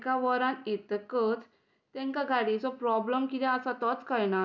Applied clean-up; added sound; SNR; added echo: none; none; none; none.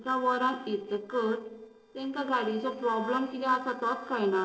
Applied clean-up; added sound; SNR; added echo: neural separator model SepFormer DNS4.